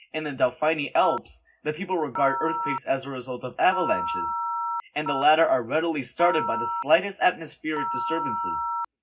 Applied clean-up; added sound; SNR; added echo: none; Telephone; 5 dB; reverberation time 0.4 s.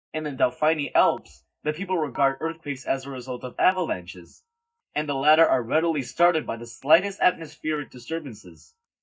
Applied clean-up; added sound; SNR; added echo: neural mask model DeepFilterNet 3.